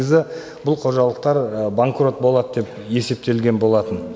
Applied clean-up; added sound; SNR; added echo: none; none; none; none.